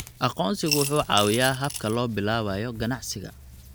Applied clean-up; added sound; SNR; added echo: none; Coin (dropping) / Glass + Tearing; 10 dB; none.